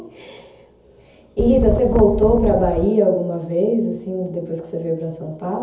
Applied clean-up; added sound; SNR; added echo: none; Wind; 3 dB; reverberation time 0.7 s.